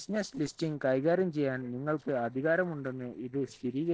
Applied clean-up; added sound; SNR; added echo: neural separator model SepFormer DNS4.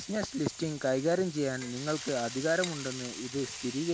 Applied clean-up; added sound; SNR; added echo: none; Cutlery, silverware / Dishes, pots, and pans + Frying (food); 11 dB; none.